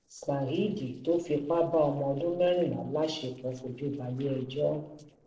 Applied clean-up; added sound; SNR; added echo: neural separator model SepFormer DNS4.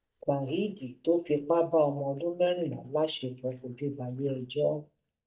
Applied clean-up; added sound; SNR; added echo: neural mask model DeepFilterNet 3.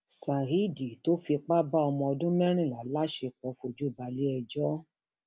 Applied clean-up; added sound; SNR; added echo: none; none; none; none.